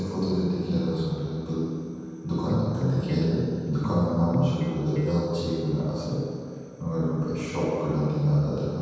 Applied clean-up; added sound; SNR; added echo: none; Electric guitar; 4 dB; reverberation time 2.1 s.